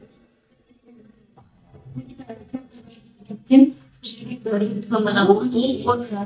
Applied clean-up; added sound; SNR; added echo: neural mask model DeepFilterNet 3.